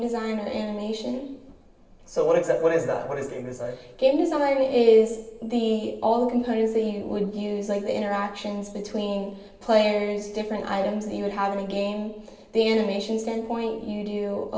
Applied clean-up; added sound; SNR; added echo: none; none; none; reverberation time 0.9 s.